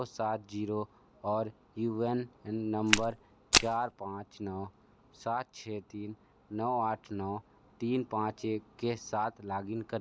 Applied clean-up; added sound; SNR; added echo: none; Walk, footsteps; -4 dB; none.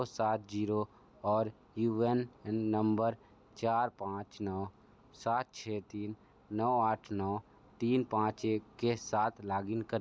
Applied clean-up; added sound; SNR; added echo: none; none; none; none.